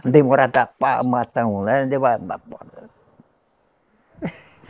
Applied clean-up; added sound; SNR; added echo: neural mask model Resemble Enhance denoiser.